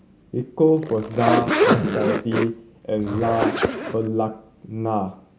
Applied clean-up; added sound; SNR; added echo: none; Zipper (clothing); 0 dB; none.